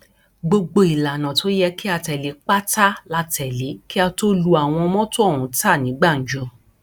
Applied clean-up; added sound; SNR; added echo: none; none; none; none.